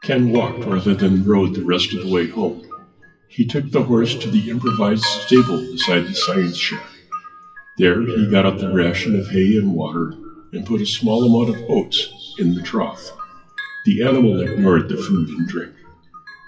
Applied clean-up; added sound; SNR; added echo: classical method WPE with log-MMSE.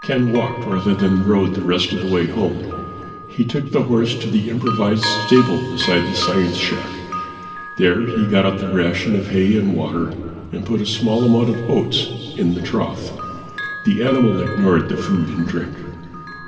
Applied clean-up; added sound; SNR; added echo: none; Bell; 13 dB; reverberation time 2.7 s.